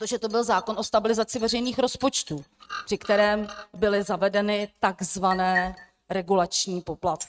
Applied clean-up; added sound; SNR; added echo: neural mask model RNNoise.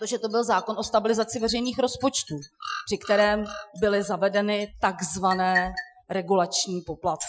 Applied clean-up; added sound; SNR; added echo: classical method Wiener filter.